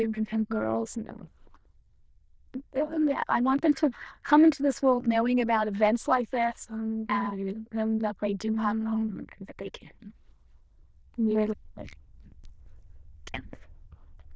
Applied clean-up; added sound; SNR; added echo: neural diffusion model UNIVERSE++.